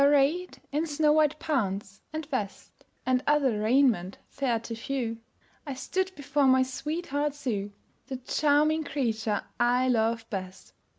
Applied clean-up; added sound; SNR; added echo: none; none; none; none.